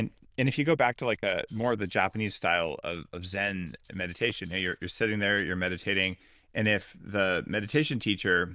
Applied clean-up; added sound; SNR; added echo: neural diffusion model UNIVERSE++.